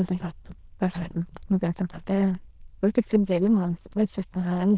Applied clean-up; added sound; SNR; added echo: neural diffusion model UNIVERSE++.